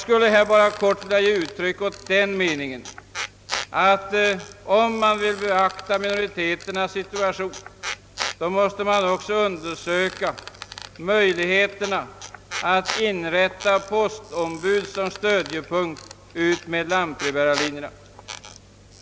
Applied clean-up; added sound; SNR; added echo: none; Squeak; 15 dB; none.